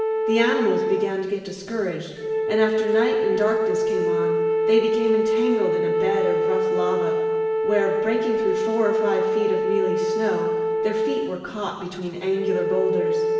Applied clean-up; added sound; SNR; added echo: none; Wind instrument, woodwind instrument; -3 dB; reverberation time 1.2 s.